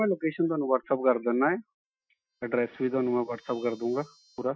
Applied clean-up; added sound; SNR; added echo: classical method Wiener filter.